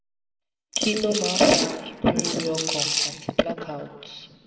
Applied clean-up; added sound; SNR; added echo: none; Rattle / Rattle (instrument); 2 dB; reverberation time 1.4 s.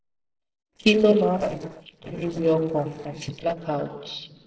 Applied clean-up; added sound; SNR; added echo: neural separator model SepFormer DNS4.